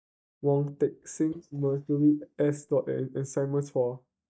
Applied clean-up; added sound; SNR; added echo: neural mask model DeepFilterNet 3.